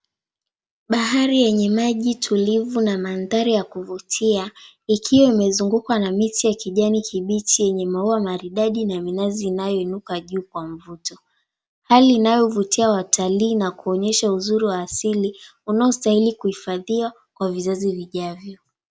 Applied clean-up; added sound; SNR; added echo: none; none; none; none.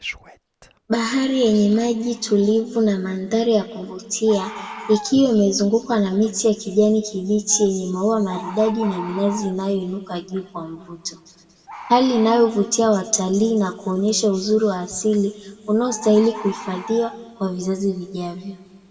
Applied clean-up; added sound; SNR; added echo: none; Bird; 19 dB; reverberation time 2.0 s.